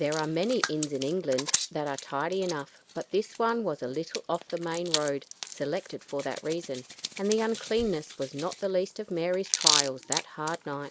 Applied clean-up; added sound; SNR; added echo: none; Hands; 5 dB; none.